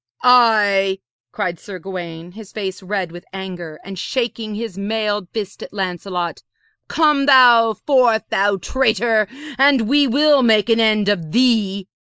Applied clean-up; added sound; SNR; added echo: neural mask model Resemble Enhance denoiser.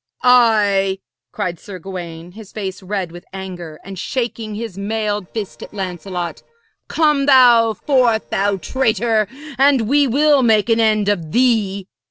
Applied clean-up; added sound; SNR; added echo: neural separator model SepFormer DNS4.